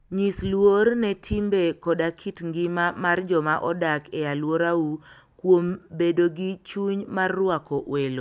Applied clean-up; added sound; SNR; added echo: none; Bell; 18 dB; none.